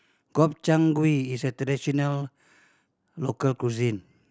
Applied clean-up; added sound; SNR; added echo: none; none; none; none.